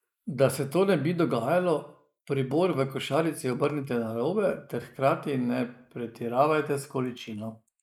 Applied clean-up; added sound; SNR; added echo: neural mask model Resemble Enhance denoiser.